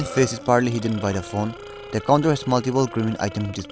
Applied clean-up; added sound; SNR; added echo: none; Wind instrument, woodwind instrument + Burping, eructation; 14 dB; none.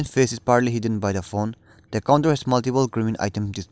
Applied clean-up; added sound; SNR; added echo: none; none; none; none.